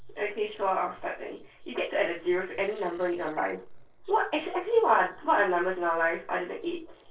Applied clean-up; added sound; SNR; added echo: neural separator model SepFormer DNS4.